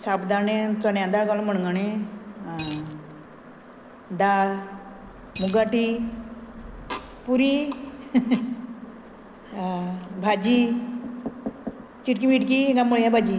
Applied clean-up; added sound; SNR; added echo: none; Coin (dropping); 15 dB; none.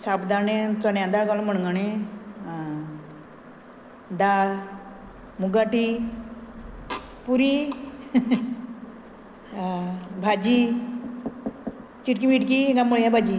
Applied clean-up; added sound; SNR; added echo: none; none; none; none.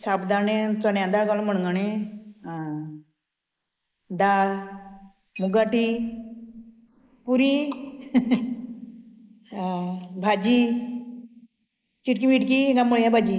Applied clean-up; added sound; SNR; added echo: neural mask model Resemble Enhance denoiser.